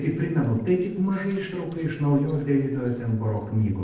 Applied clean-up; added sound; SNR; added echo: neural separator model SepFormer DNS4.